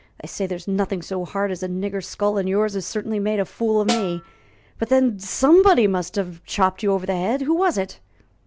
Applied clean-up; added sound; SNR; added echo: none; Snare drum; 10 dB; none.